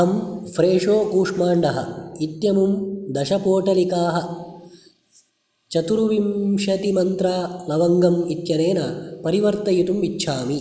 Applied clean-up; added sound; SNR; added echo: neural mask model Resemble Enhance denoiser.